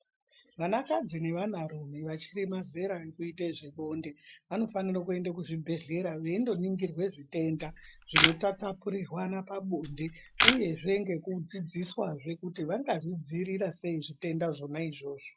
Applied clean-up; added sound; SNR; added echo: classical method log-MMSE.